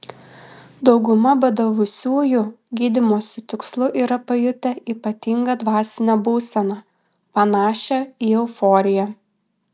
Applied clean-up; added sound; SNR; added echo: none; none; none; none.